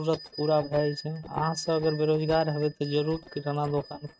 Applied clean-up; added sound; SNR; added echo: neural mask model RNNoise.